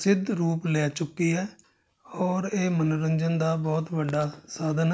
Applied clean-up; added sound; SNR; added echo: none; none; none; none.